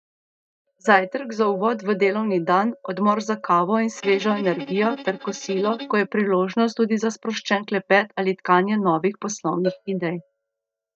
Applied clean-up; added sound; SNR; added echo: neural mask model DeepFilterNet 3.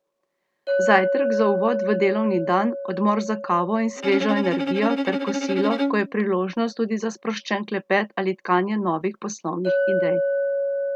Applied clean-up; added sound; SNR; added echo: none; Bowed string instrument + Chink, clink; 2 dB; none.